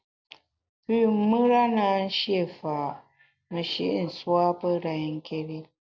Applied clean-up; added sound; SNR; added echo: none; none; none; none.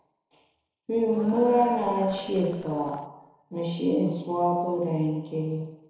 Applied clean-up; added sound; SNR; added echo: neural separator model SepFormer DNS4.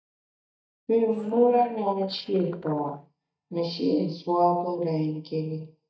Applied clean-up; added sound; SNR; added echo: neural mask model DeepFilterNet 3.